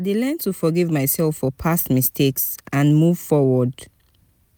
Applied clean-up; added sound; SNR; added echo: none; none; none; none.